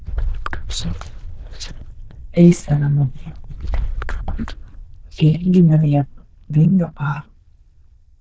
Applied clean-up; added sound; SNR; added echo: neural diffusion model UNIVERSE++.